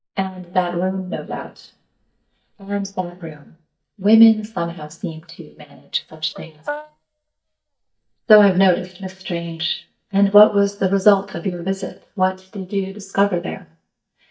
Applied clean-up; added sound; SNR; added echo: neural mask model DeepFilterNet 3.